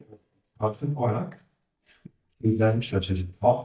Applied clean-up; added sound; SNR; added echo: neural mask model DeepFilterNet 3.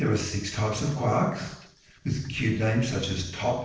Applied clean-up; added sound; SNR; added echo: neural separator model SepFormer DNS4.